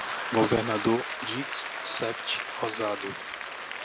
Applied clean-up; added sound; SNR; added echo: none; Applause / Crowd; 5 dB; none.